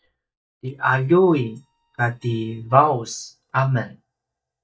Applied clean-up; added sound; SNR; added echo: neural mask model DeepFilterNet 3.